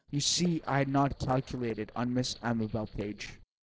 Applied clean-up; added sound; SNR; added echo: neural separator model SepFormer DNS4.